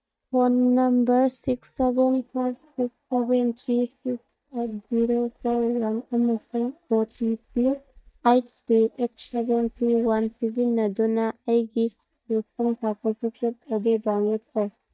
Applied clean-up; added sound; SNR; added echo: neural mask model DeepFilterNet 3.